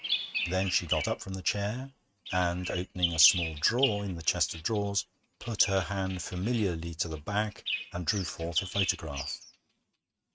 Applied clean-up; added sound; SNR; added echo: neural mask model RNNoise.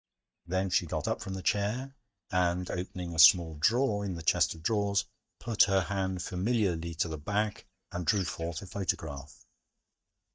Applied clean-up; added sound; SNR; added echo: neural mask model DeepFilterNet 3.